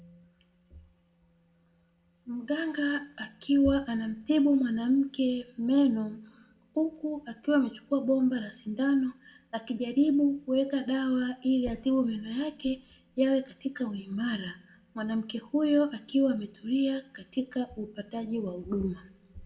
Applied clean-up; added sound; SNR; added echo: none; none; none; reverberation time 0.5 s.